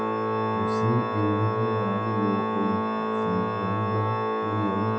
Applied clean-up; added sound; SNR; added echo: none; Organ; -3 dB; reverberation time 0.3 s.